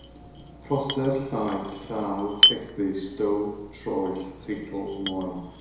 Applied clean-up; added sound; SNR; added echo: none; Chink, clink; 1 dB; reverberation time 1.0 s.